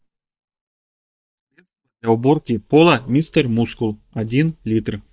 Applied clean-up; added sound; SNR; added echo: neural mask model DeepFilterNet 3.